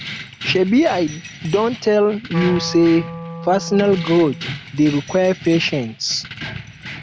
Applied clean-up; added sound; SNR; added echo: none; Keys jangling + Wind instrument, woodwind instrument; 12 dB; none.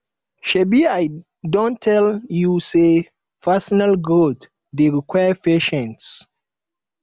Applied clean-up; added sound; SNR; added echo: none; none; none; none.